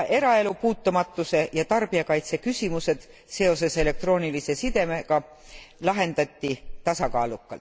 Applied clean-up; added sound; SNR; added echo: none; none; none; none.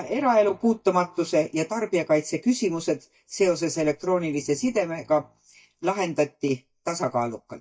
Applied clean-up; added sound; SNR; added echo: neural mask model DeepFilterNet 3.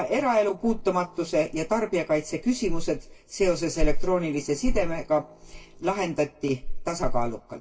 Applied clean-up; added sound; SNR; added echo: neural separator model SepFormer DNS4.